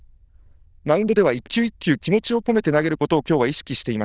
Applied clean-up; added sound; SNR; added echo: neural diffusion model UNIVERSE++.